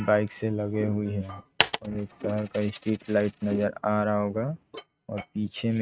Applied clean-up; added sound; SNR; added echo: neural mask model RNNoise.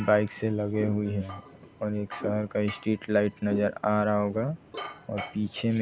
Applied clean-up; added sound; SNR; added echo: none; none; none; none.